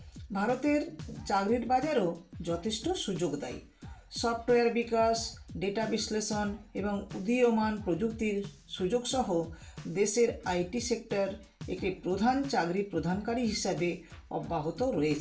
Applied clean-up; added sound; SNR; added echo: none; Drum kit; 17 dB; reverberation time 0.3 s.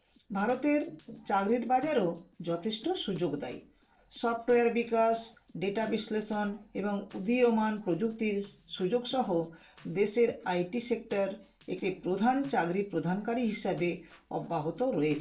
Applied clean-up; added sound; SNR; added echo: neural separator model SepFormer DNS4.